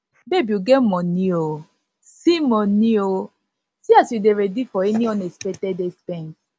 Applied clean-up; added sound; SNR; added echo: none; none; none; none.